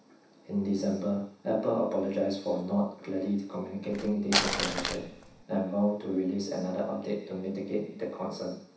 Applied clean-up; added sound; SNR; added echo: none; Crumpling, crinkling; 1 dB; reverberation time 0.7 s.